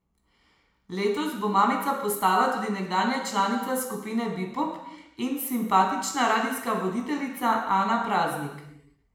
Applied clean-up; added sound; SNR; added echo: none; none; none; reverberation time 1.0 s.